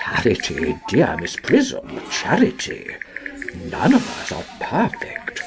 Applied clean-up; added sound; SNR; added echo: none; Typing; 12 dB; none.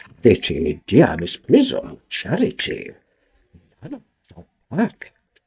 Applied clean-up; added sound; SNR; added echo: neural mask model DeepFilterNet 3.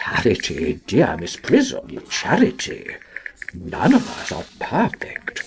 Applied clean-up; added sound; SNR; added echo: neural separator model SepFormer DNS4.